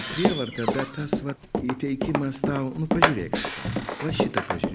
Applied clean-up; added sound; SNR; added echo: none; Microwave oven + Run; -3 dB; none.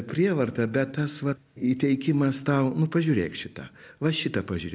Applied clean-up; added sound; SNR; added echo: none; none; none; none.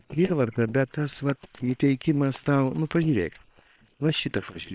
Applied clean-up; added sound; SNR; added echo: neural separator model SepFormer WHAM!.